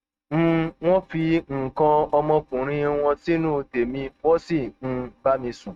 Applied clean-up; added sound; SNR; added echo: neural mask model RNNoise.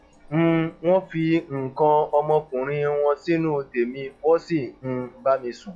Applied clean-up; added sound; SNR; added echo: classical method log-MMSE.